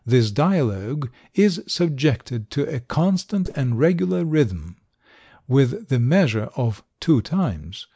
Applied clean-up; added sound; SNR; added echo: neural mask model Resemble Enhance denoiser.